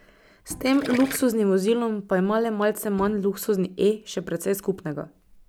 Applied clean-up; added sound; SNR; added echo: none; Bowed string instrument + Gurgling; 17 dB; none.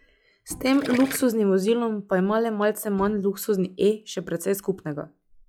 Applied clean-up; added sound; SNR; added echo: classical method log-MMSE.